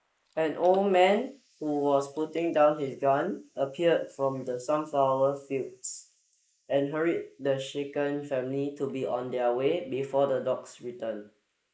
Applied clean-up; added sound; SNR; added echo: neural mask model Resemble Enhance denoiser.